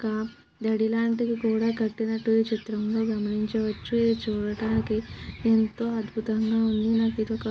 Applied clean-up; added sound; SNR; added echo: none; none; none; none.